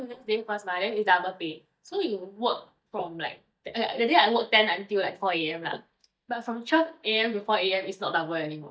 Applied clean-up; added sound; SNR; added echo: neural mask model DeepFilterNet 3.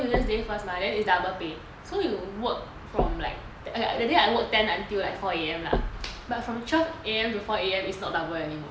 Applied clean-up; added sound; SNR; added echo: none; Knock; 8 dB; none.